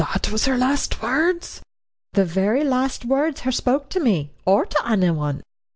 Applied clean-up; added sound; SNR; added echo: none; none; none; none.